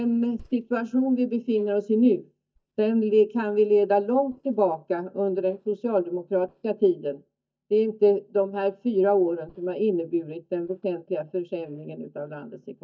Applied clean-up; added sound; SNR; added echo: neural mask model DeepFilterNet 3.